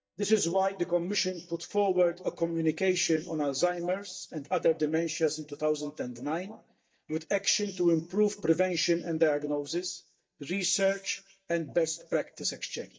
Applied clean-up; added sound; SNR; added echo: neural mask model DeepFilterNet 3.